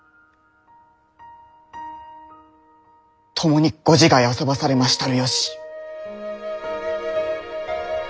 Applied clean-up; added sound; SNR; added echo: none; none; none; none.